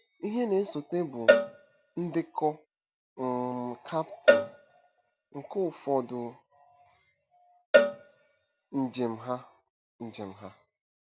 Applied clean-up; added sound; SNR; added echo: none; Cowbell; -4 dB; none.